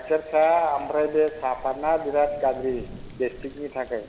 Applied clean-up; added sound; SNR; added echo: none; Thunder / Rain; 19 dB; none.